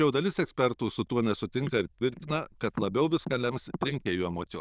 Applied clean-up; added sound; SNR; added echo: neural diffusion model UNIVERSE++.